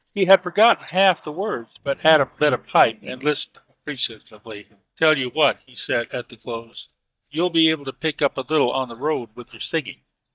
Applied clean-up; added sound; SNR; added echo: neural mask model DeepFilterNet 3.